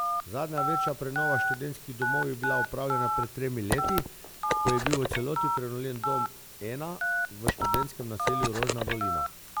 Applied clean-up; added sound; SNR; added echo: none; Telephone + Telephone; -3 dB; none.